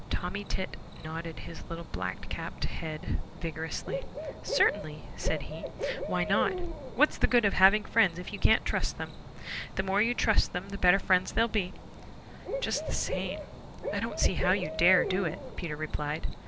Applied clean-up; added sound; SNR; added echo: none; Cricket / Bird; 9 dB; none.